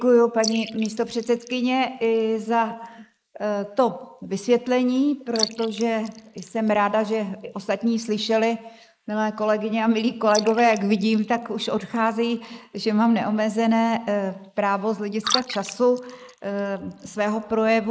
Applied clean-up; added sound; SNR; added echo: neural mask model Resemble Enhance denoiser.